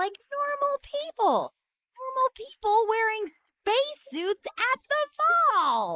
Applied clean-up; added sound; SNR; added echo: neural mask model Resemble Enhance denoiser.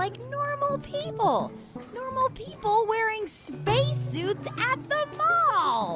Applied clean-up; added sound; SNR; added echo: none; Bowed string instrument; 11 dB; none.